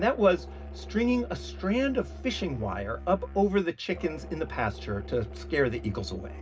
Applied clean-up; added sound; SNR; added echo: none; Musical instrument; 12 dB; reverberation time 0.4 s.